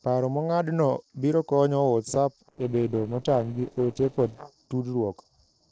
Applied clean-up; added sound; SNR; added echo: neural separator model SepFormer DNS4.